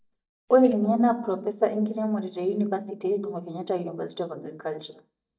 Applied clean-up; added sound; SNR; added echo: neural mask model DeepFilterNet 3.